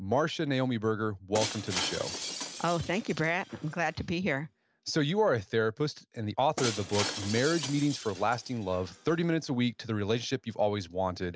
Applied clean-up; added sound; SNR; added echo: none; Shatter; 11 dB; none.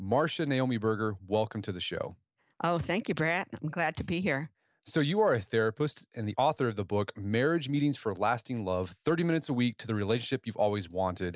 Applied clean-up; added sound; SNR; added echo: none; none; none; none.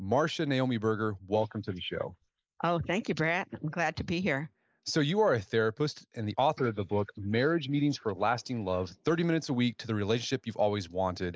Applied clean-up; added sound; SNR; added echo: neural mask model Resemble Enhance denoiser.